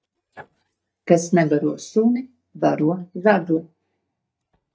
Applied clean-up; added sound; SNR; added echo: neural mask model DeepFilterNet 3.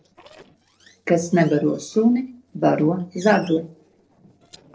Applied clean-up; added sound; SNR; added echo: neural separator model SepFormer DNS4.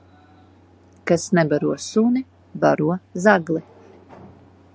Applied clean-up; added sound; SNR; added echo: none; none; none; none.